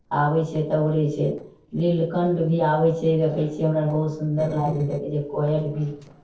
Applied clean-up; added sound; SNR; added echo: neural separator model SepFormer DNS4.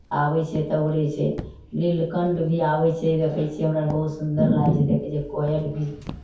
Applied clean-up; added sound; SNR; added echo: none; Walk, footsteps; 19 dB; reverberation time 0.6 s.